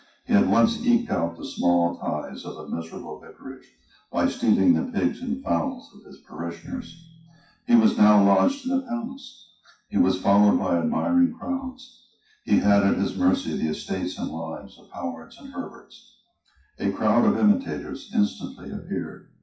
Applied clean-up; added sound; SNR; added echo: classical method WPE with log-MMSE.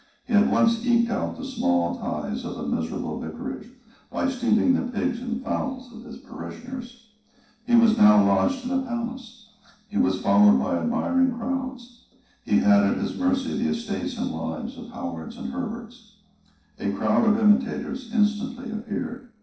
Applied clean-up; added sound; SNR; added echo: neural separator model SepFormer DNS4.